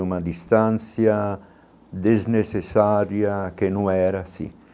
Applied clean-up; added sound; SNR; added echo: none; none; none; none.